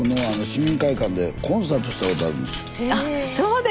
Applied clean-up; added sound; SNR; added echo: none; Glass; 10 dB; none.